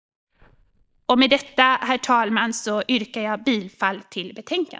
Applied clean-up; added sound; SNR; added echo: neural mask model DeepFilterNet 3.